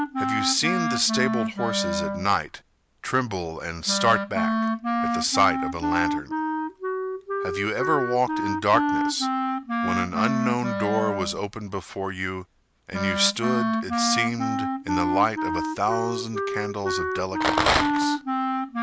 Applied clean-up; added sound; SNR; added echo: none; Rattle + Wind instrument, woodwind instrument; -1 dB; none.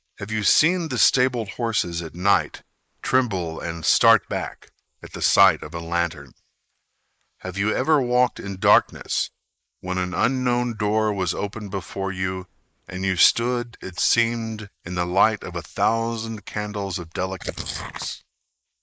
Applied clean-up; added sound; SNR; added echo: neural mask model Resemble Enhance denoiser.